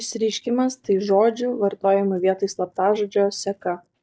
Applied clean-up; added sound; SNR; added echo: neural mask model DeepFilterNet 3.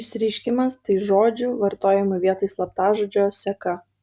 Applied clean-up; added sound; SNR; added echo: none; none; none; none.